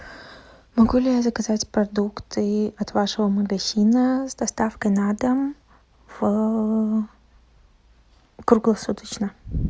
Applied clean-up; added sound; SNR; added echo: none; none; none; none.